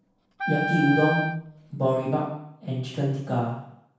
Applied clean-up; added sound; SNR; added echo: none; Wind instrument, woodwind instrument; 4 dB; reverberation time 0.7 s.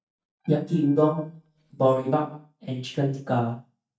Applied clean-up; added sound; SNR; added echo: neural mask model DeepFilterNet 3.